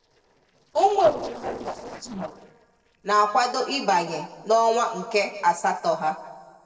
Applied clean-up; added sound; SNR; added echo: neural separator model SepFormer DNS4.